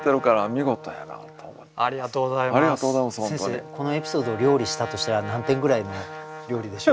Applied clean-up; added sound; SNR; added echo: none; Brass instrument; 14 dB; none.